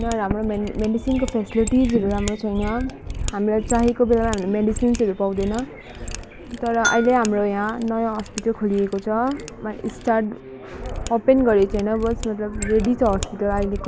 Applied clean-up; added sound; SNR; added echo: none; Bell + Mechanisms; 10 dB; none.